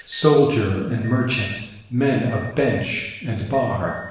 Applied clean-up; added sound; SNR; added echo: none; Alarm; 20 dB; reverberation time 0.9 s.